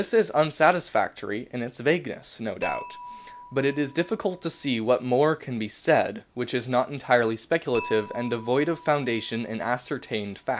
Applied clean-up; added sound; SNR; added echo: none; Dishes, pots, and pans / Chink, clink; 20 dB; none.